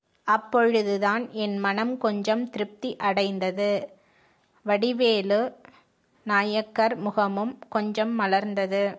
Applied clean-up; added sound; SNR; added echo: none; none; none; none.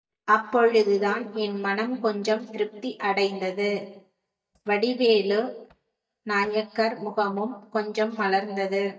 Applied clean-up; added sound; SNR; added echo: neural mask model DeepFilterNet 3.